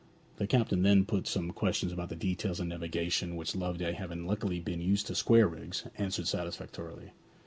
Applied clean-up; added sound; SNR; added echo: none; none; none; none.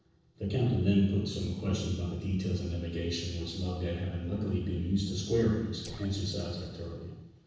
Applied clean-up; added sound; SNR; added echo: neural separator model SepFormer DNS4.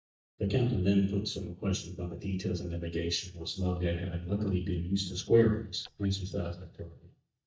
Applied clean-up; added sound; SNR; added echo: neural mask model DeepFilterNet 3.